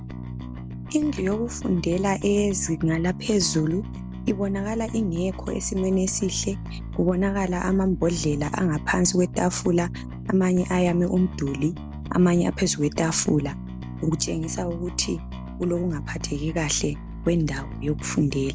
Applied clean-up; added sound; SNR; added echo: none; Bass guitar; 10 dB; none.